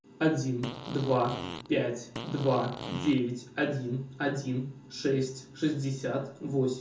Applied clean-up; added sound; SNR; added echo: none; Fart; 10 dB; reverberation time 0.5 s.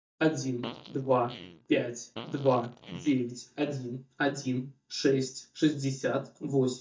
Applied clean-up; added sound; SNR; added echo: neural mask model DeepFilterNet 3.